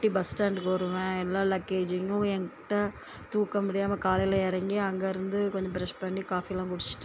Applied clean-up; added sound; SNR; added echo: none; none; none; none.